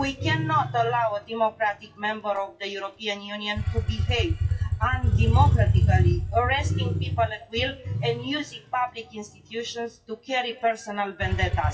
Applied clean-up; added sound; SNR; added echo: classical method WPE with log-MMSE.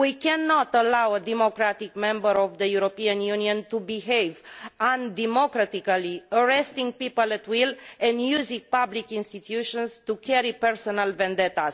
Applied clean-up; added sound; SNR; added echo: none; none; none; none.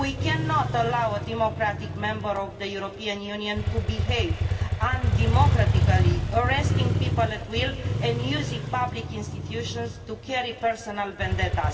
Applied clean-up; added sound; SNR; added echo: none; Motorcycle; -3 dB; reverberation time 1.8 s.